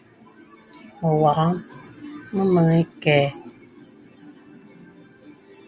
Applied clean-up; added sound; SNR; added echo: none; none; none; none.